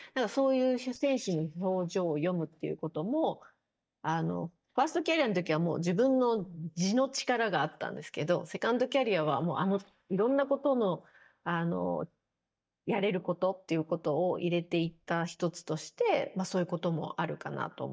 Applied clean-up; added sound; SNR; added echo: neural mask model DeepFilterNet 3.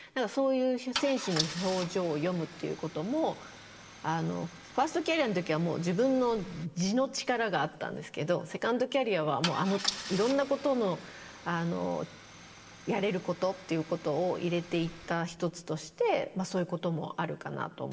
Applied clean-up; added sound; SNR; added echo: none; Idling / Engine starting / Car; 13 dB; reverberation time 2.0 s.